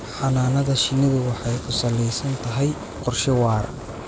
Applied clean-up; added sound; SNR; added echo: none; Fire; 11 dB; none.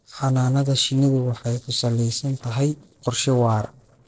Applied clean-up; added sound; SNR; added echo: neural separator model SepFormer DNS4.